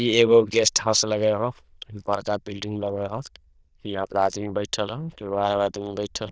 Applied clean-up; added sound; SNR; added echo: neural diffusion model UNIVERSE++.